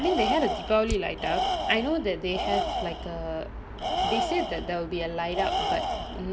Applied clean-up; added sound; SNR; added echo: none; Tools; 2 dB; none.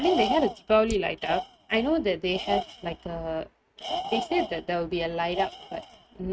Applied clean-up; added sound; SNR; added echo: neural mask model RNNoise.